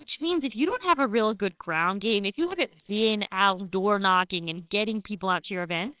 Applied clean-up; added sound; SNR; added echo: neural separator model SepFormer WHAMR!.